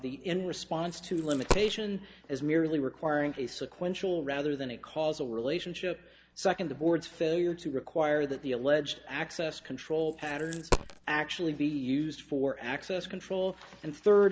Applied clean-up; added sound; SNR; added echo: none; Coin (dropping); 4 dB; none.